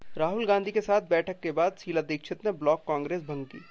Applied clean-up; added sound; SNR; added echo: none; none; none; none.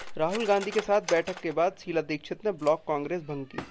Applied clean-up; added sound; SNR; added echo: none; Cutlery, silverware; 15 dB; none.